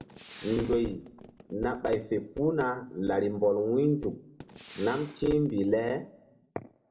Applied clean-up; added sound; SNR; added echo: none; Gunshot, gunfire; 17 dB; reverberation time 0.4 s.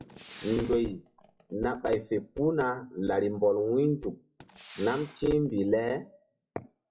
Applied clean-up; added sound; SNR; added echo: classical method WPE with log-MMSE.